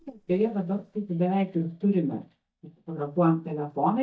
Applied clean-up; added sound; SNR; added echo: neural mask model DeepFilterNet 3.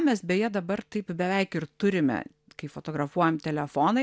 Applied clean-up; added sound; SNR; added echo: none; none; none; none.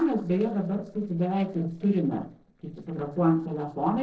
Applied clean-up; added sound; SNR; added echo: neural separator model SepFormer DNS4.